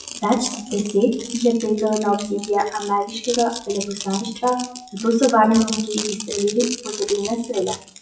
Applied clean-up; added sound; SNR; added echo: classical method WPE with log-MMSE.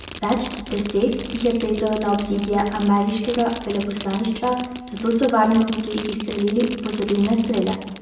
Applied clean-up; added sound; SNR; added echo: none; Fireworks; 10 dB; reverberation time 0.9 s.